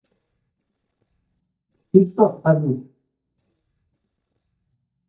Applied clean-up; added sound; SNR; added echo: neural mask model DeepFilterNet 3.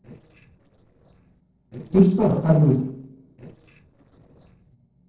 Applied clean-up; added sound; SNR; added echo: neural separator model SepFormer DNS4.